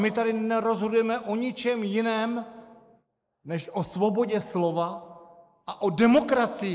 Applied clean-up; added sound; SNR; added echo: neural mask model Resemble Enhance denoiser.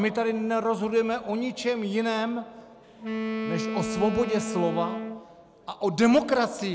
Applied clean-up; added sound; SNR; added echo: none; Wind instrument, woodwind instrument; 6 dB; none.